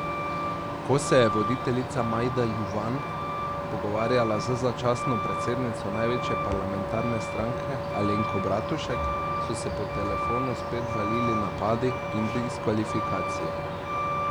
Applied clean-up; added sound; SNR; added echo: none; Truck; 1 dB; none.